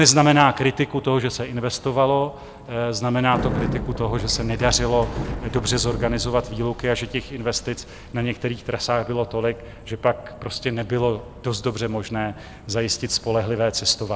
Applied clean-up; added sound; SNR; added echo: none; Bicycle; 11 dB; none.